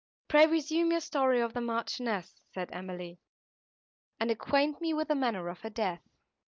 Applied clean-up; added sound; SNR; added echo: none; none; none; none.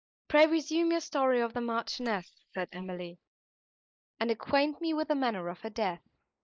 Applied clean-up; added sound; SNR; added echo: neural mask model Resemble Enhance denoiser.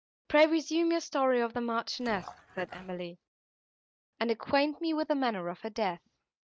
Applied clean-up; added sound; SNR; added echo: neural mask model RNNoise.